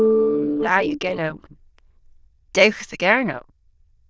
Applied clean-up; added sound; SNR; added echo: neural diffusion model UNIVERSE++.